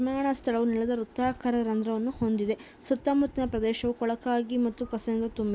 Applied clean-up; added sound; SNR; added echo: none; none; none; none.